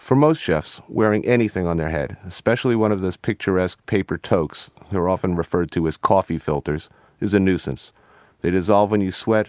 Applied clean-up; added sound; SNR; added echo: none; none; none; none.